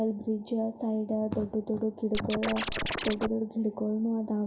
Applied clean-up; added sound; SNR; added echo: none; Scratching (performance technique); 3 dB; reverberation time 0.5 s.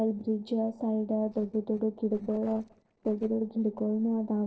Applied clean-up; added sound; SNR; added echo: neural separator model SepFormer DNS4.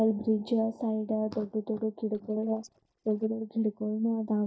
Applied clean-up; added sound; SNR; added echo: neural mask model DeepFilterNet 3.